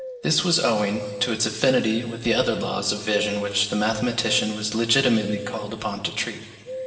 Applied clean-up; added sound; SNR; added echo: none; Bird vocalization, bird call, bird song; 13 dB; reverberation time 2.9 s.